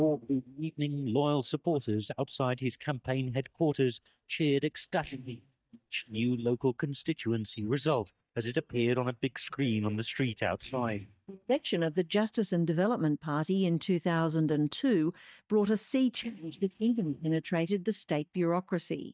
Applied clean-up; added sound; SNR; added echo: neural mask model DeepFilterNet 3.